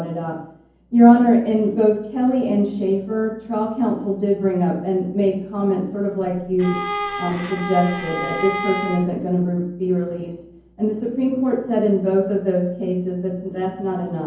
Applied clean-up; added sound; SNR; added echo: none; Bowed string instrument; 8 dB; reverberation time 0.9 s.